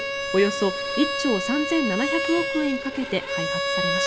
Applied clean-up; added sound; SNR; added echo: none; Bowed string instrument; 1 dB; none.